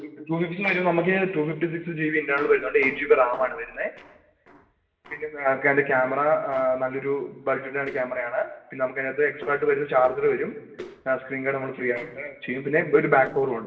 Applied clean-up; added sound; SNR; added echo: neural separator model SepFormer DNS4.